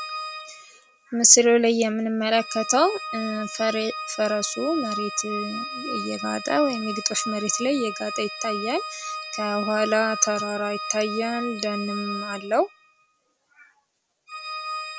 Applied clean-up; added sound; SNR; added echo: none; Organ; 9 dB; none.